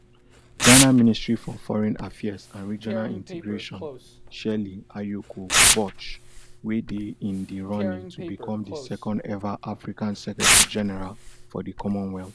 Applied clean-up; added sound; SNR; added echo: none; Tearing; -1 dB; none.